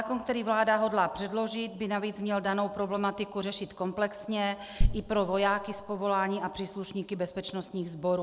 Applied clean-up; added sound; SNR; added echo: neural separator model SepFormer DNS4.